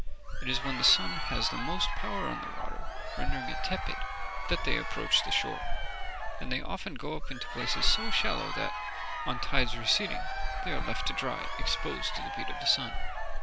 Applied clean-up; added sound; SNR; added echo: none; Crowd; 8 dB; none.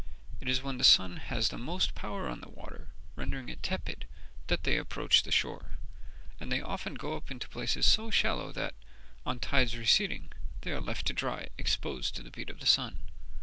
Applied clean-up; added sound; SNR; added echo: none; none; none; none.